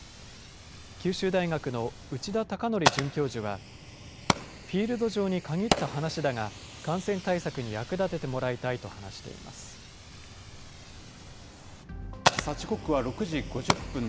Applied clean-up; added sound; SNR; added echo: none; Fire; 3 dB; none.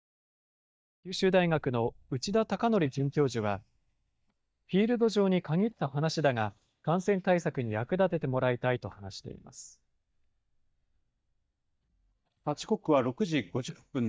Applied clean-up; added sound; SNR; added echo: neural mask model DeepFilterNet 3.